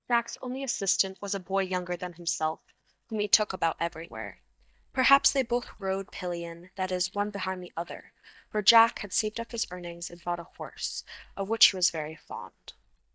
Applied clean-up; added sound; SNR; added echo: neural mask model DeepFilterNet 3.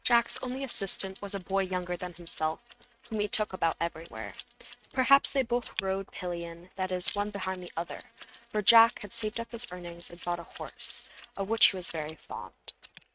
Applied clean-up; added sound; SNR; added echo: neural mask model RNNoise.